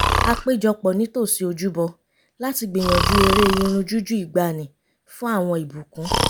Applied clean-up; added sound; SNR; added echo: none; Breathing; 3 dB; none.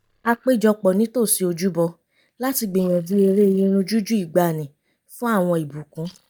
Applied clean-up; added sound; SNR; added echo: neural mask model DeepFilterNet 3.